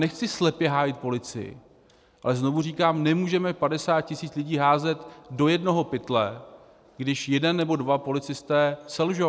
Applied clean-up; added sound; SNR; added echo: none; none; none; none.